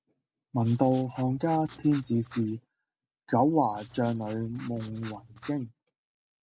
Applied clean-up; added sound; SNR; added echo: none; Writing; 18 dB; none.